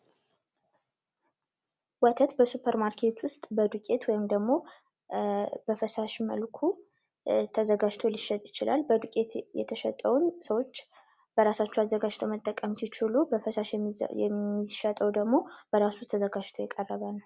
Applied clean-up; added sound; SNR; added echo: none; none; none; none.